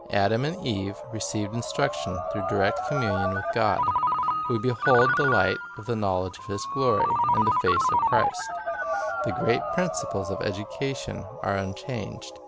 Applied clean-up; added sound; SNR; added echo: none; Ringtone; 0 dB; none.